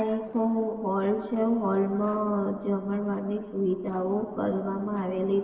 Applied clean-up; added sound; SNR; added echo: neural separator model SepFormer DNS4.